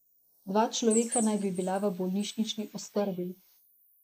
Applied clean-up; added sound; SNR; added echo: neural mask model Resemble Enhance denoiser.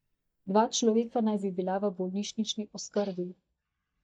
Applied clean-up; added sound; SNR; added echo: neural mask model DeepFilterNet 3.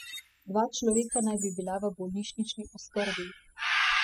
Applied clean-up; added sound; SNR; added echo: classical method spectral subtraction.